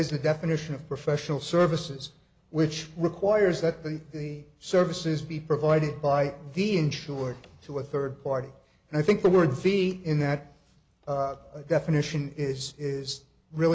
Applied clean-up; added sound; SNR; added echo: none; none; none; none.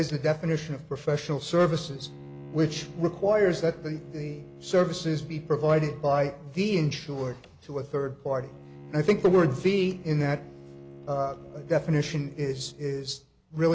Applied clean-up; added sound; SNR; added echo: none; Bowed string instrument; 19 dB; none.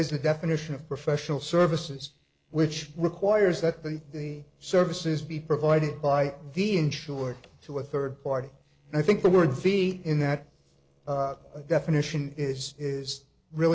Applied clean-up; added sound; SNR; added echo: neural separator model SepFormer DNS4.